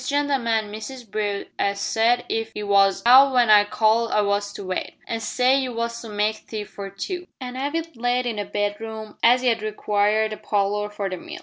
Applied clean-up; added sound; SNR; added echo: none; none; none; none.